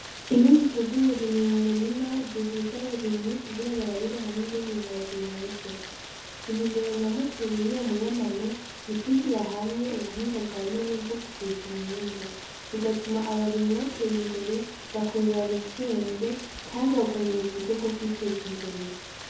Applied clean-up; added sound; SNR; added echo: none; Rain; 13 dB; reverberation time 0.6 s.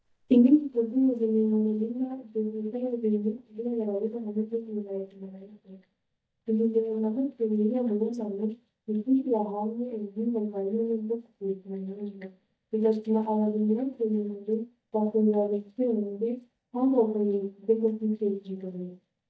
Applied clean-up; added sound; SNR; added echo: neural mask model DeepFilterNet 3.